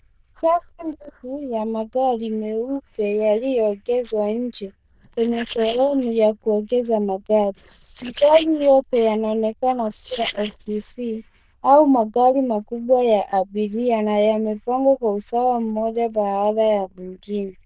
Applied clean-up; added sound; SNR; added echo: neural diffusion model UNIVERSE++.